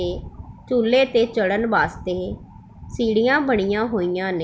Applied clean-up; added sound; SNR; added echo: none; none; none; none.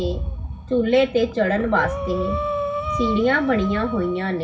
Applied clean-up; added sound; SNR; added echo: none; Breathing; 8 dB; reverberation time 0.4 s.